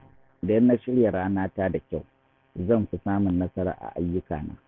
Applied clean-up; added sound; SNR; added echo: none; none; none; none.